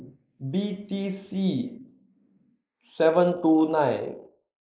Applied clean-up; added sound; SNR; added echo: neural mask model Resemble Enhance denoiser.